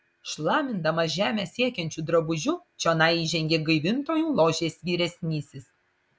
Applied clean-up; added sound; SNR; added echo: none; none; none; none.